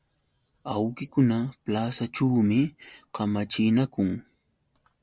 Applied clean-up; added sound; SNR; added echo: none; none; none; none.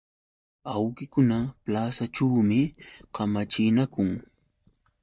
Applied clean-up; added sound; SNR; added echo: neural mask model DeepFilterNet 3.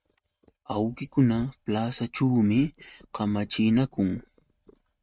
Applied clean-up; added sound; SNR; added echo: neural mask model RNNoise.